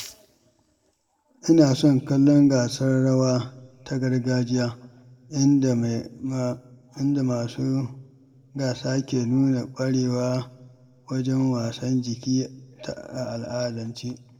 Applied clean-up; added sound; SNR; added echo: none; none; none; reverberation time 0.8 s.